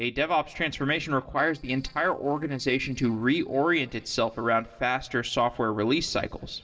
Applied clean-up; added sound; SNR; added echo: neural separator model SepFormer DNS4.